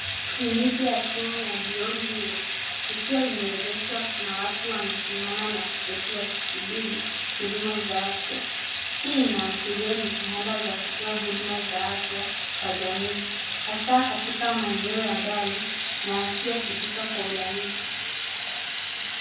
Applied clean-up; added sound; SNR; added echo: none; Water tap, faucet / Liquid; 0 dB; reverberation time 0.7 s.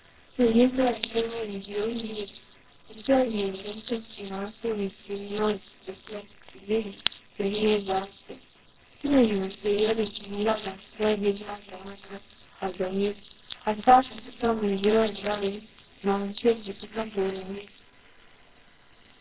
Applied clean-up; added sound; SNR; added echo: neural separator model SepFormer WHAMR!.